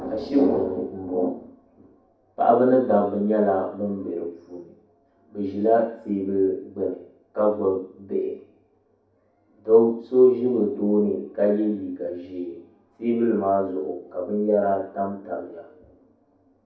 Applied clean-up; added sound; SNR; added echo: none; none; none; reverberation time 0.6 s.